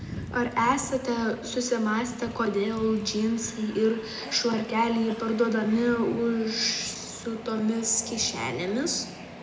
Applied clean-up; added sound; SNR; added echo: none; Train; 15 dB; reverberation time 0.6 s.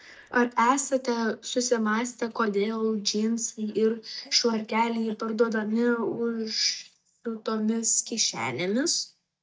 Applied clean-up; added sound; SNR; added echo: neural mask model DeepFilterNet 3.